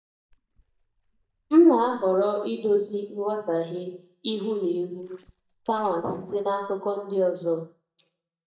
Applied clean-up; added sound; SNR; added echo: neural mask model DeepFilterNet 3.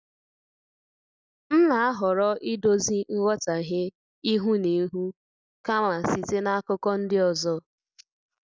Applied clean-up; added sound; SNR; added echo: none; none; none; none.